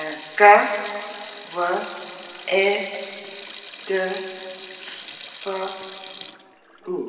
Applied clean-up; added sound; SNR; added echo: none; Sink (filling or washing); 17 dB; reverberation time 2.3 s.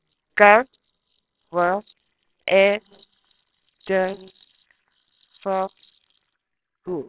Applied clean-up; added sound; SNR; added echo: neural separator model SepFormer WHAMR!.